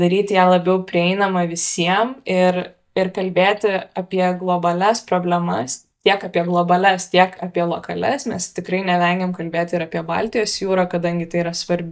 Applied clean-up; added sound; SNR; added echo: neural mask model DeepFilterNet 3.